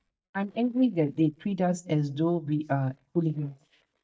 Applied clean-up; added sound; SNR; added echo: neural mask model DeepFilterNet 3.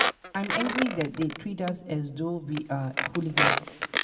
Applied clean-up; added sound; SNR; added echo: none; Squeak; -1 dB; reverberation time 1.6 s.